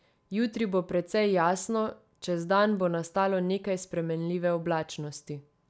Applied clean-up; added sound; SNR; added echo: none; none; none; none.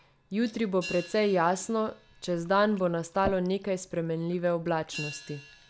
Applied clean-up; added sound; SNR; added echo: none; Hi-hat + Fill (with liquid) / Glass; 16 dB; none.